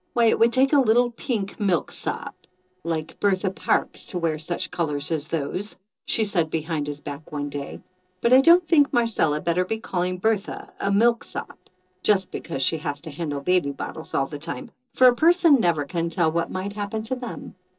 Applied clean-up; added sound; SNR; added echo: neural separator model SepFormer DNS4.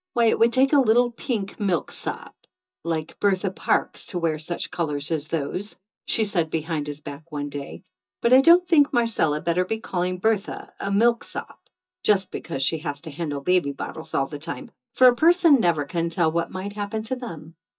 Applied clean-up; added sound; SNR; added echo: neural mask model DeepFilterNet 3.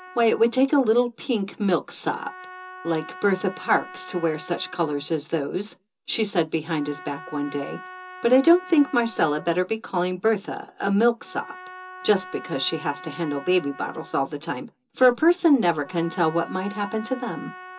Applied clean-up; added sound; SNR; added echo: none; Trumpet; 18 dB; reverberation time 0.2 s.